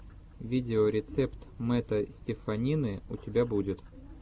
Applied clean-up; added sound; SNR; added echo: none; none; none; none.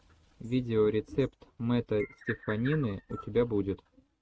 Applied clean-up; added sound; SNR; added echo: neural mask model RNNoise.